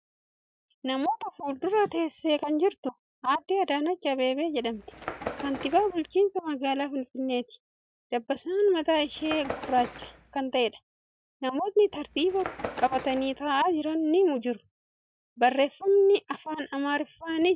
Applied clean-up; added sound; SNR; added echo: none; Bird; 14 dB; none.